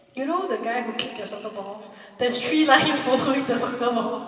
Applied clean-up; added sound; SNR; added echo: none; none; none; reverberation time 2.7 s.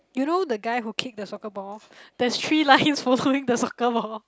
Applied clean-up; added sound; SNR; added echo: none; none; none; none.